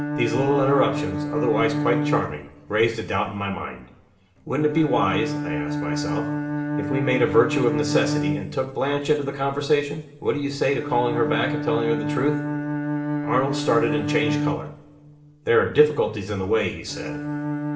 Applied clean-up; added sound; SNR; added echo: none; Bowed string instrument; 4 dB; reverberation time 0.8 s.